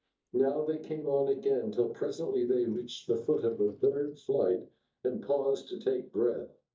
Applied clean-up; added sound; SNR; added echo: neural mask model DeepFilterNet 3.